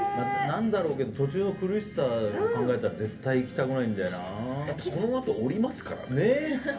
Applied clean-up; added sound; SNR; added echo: none; Growling; 18 dB; reverberation time 0.3 s.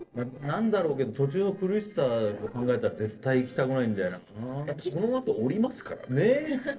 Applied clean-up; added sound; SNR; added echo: neural separator model SepFormer DNS4.